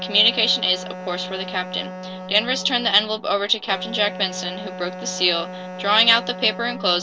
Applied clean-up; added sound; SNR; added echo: none; Wind instrument, woodwind instrument; 11 dB; none.